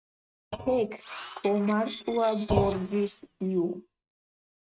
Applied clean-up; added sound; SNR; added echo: neural mask model RNNoise.